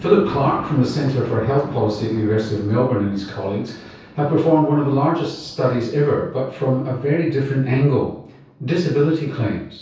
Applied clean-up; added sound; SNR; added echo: none; Thunder; 19 dB; reverberation time 0.6 s.